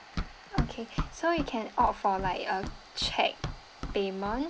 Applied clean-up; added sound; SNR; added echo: none; Run; 6 dB; none.